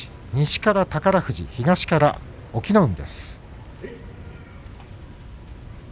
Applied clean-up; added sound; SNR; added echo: none; none; none; none.